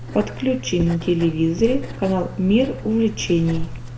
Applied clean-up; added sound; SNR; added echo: none; Writing; 9 dB; reverberation time 0.6 s.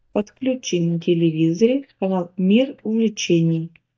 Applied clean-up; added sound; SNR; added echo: neural mask model DeepFilterNet 3.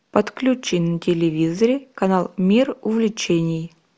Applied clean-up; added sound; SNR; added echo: none; none; none; none.